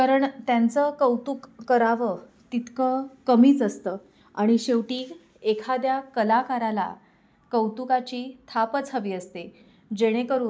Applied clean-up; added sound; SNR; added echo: none; none; none; none.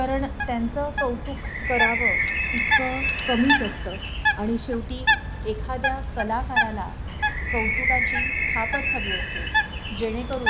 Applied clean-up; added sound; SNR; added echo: none; Bird + Bird; -4 dB; none.